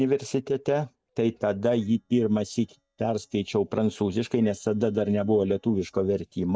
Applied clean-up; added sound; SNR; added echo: neural mask model DeepFilterNet 3.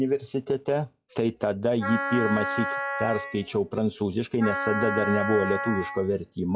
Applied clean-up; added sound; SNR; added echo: classical method log-MMSE.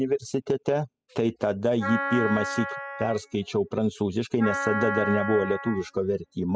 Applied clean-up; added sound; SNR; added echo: classical method spectral subtraction.